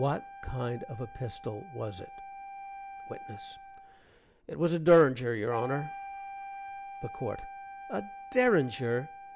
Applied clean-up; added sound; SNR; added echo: none; Wind instrument, woodwind instrument; 13 dB; none.